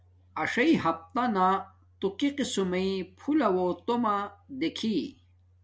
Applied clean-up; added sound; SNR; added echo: none; none; none; none.